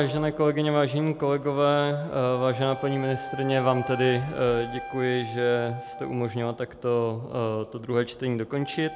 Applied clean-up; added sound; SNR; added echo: none; Wind instrument, woodwind instrument; 14 dB; none.